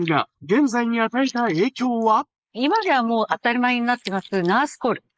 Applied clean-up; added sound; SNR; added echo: neural mask model Resemble Enhance denoiser.